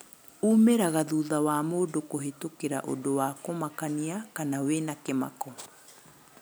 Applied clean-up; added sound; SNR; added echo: none; none; none; none.